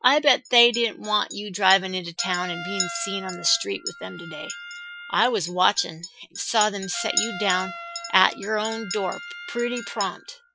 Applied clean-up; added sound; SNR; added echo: classical method Wiener filter.